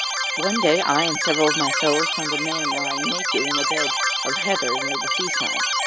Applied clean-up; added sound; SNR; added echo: none; Keyboard (musical); -2 dB; none.